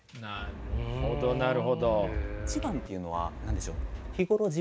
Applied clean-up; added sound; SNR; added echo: none; Wind; 5 dB; none.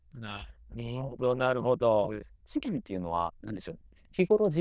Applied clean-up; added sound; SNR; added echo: neural diffusion model UNIVERSE++.